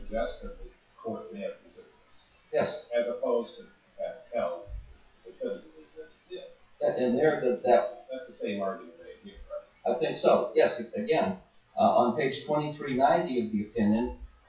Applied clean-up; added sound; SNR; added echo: classical method WPE with log-MMSE.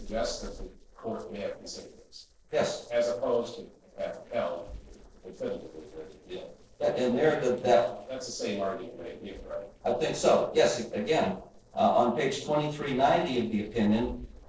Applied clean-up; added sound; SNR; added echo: neural separator model SepFormer DNS4.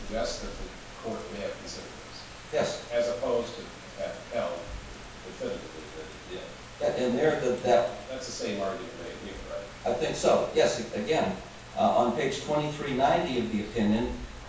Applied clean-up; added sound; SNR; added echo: none; Rain; 14 dB; reverberation time 0.7 s.